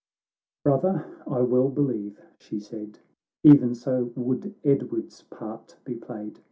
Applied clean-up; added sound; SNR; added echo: none; none; none; none.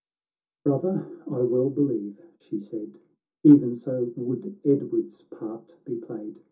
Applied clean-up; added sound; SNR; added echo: none; none; none; reverberation time 0.2 s.